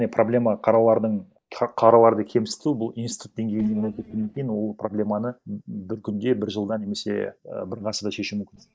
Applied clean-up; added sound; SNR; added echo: neural mask model DeepFilterNet 3.